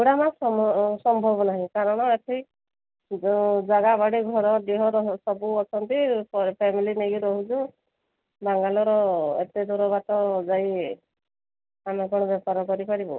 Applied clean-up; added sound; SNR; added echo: none; none; none; none.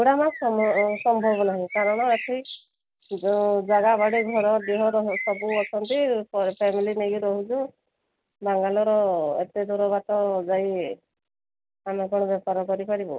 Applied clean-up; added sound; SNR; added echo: none; Bird; 13 dB; none.